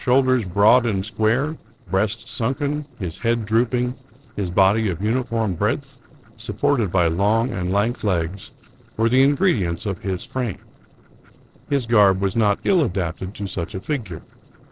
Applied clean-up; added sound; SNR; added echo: neural separator model SepFormer DNS4.